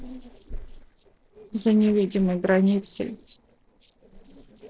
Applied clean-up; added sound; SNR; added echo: neural separator model SepFormer DNS4.